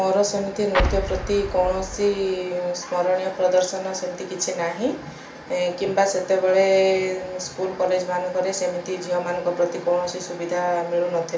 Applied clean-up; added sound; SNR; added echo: none; Explosion; 5 dB; reverberation time 0.4 s.